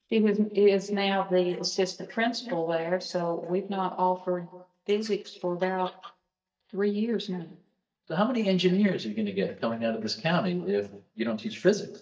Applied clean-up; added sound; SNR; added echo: neural mask model DeepFilterNet 3.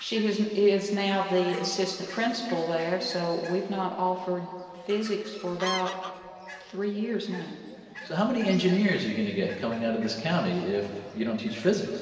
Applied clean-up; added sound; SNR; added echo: none; Fowl; 16 dB; reverberation time 2.5 s.